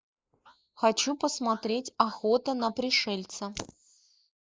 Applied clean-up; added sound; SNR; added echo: neural mask model Resemble Enhance denoiser.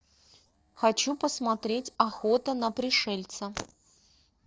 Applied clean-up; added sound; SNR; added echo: neural separator model SepFormer DNS4.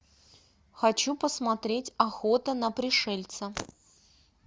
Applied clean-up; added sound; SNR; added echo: none; none; none; none.